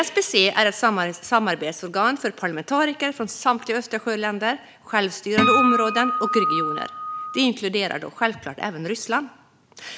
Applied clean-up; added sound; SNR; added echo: none; Acoustic guitar; -1 dB; none.